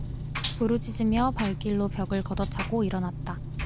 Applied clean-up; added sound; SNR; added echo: none; Engine; 4 dB; none.